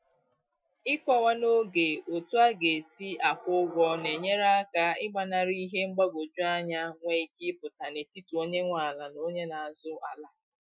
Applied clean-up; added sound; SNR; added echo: classical method Wiener filter.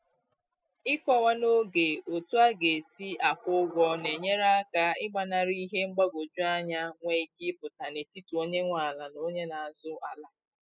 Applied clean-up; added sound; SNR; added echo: classical method spectral subtraction.